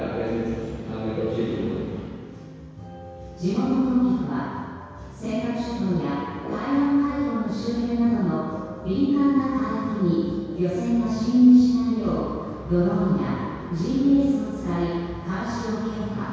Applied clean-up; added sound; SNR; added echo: none; Brass instrument; 16 dB; reverberation time 2.0 s.